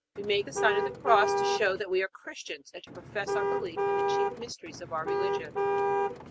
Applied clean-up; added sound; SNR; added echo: none; Car; -2 dB; none.